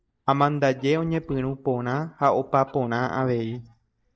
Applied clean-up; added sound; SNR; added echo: neural mask model DeepFilterNet 3.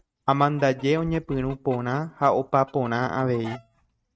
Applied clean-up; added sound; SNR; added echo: neural mask model RNNoise.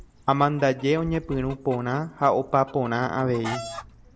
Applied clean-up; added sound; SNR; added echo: none; Bird vocalization, bird call, bird song + Chicken, rooster; 16 dB; none.